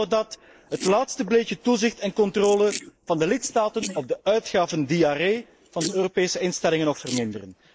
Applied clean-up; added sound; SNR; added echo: neural mask model Resemble Enhance denoiser.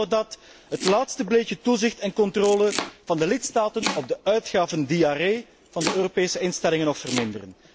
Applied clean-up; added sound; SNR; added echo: none; Domestic sounds, home sounds; 12 dB; none.